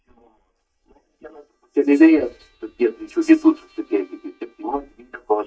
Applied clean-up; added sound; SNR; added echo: neural mask model DeepFilterNet 3.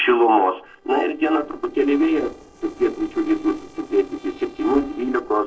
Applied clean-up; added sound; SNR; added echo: neural separator model SepFormer DNS4.